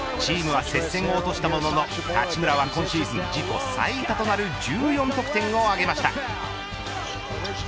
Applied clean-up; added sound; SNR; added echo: none; none; none; none.